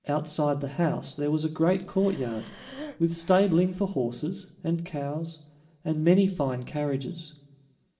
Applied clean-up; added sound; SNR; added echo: none; Breathing; 18 dB; reverberation time 0.8 s.